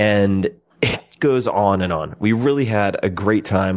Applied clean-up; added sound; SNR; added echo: none; none; none; none.